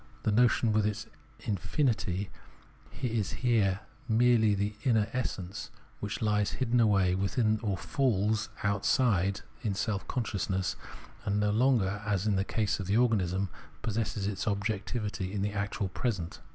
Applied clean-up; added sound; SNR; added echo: none; none; none; none.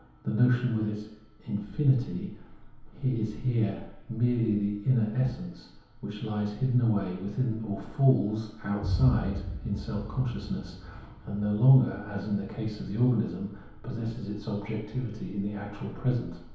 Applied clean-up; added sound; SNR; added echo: none; Boom; 14 dB; reverberation time 2.2 s.